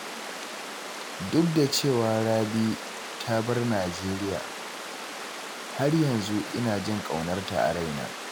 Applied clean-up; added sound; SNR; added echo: none; Water; 9 dB; none.